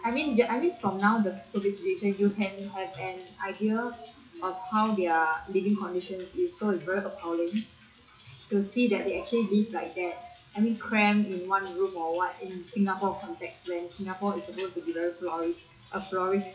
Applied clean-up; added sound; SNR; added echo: classical method WPE with log-MMSE.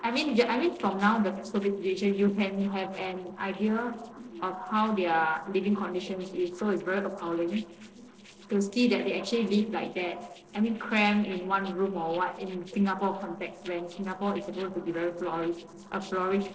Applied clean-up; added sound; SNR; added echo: neural separator model SepFormer DNS4.